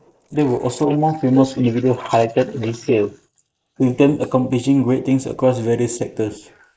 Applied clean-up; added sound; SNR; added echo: neural mask model Resemble Enhance denoiser.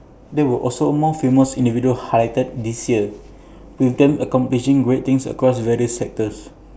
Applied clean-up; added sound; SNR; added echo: none; none; none; none.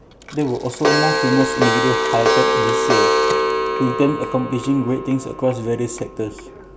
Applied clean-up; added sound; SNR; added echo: none; Clock; -1 dB; none.